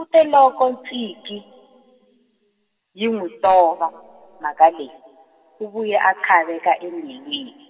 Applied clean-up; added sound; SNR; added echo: none; none; none; reverberation time 2.4 s.